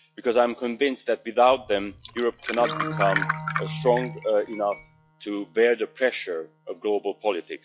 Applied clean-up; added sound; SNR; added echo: classical method log-MMSE.